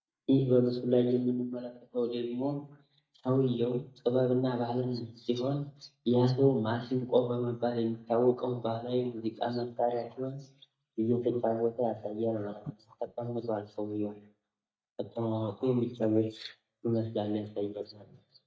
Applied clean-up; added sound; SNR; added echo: neural mask model DeepFilterNet 3.